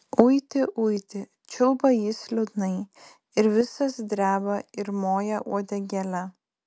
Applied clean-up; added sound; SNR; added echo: none; none; none; none.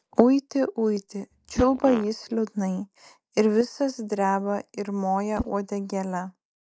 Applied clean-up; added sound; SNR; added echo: neural mask model DeepFilterNet 3.